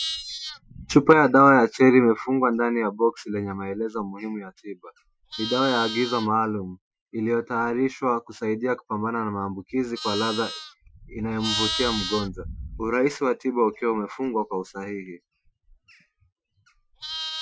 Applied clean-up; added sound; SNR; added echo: classical method Wiener filter.